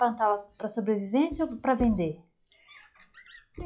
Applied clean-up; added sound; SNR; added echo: classical method log-MMSE.